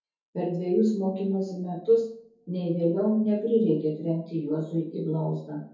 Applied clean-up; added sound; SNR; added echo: none; none; none; reverberation time 0.6 s.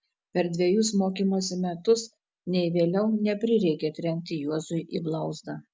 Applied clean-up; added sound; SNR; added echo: none; none; none; none.